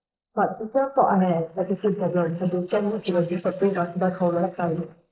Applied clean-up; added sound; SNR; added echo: neural mask model Resemble Enhance denoiser.